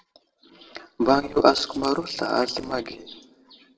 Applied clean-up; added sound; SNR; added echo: neural separator model SepFormer DNS4.